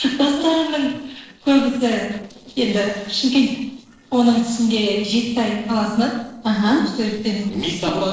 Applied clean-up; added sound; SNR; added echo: neural separator model SepFormer DNS4.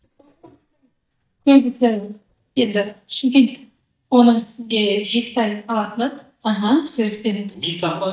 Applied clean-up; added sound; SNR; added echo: neural mask model DeepFilterNet 3.